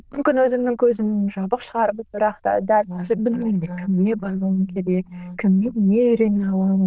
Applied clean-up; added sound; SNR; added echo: neural diffusion model UNIVERSE++.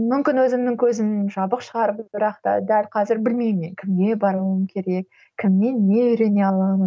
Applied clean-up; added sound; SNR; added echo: none; none; none; none.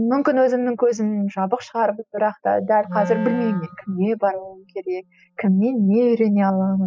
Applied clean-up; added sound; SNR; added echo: classical method spectral subtraction.